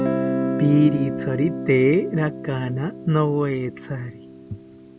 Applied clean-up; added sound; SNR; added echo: none; Guitar; 6 dB; none.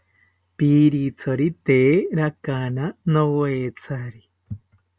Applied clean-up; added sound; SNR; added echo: none; none; none; none.